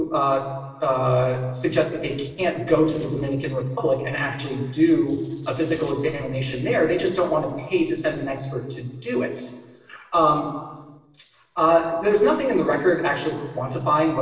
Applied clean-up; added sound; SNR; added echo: neural separator model SepFormer DNS4.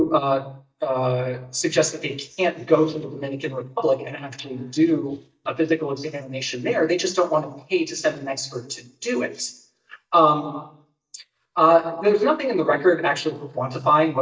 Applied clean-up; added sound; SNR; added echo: neural mask model DeepFilterNet 3.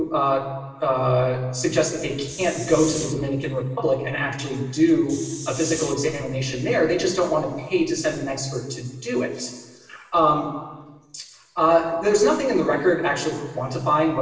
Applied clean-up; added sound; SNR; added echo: none; Hiss; 13 dB; reverberation time 1.4 s.